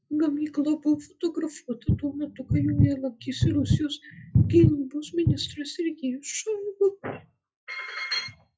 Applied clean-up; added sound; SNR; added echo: classical method WPE with log-MMSE.